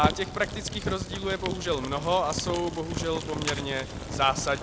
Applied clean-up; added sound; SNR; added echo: none; Fire; 4 dB; none.